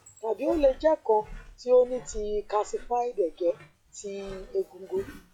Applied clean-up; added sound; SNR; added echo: classical method log-MMSE.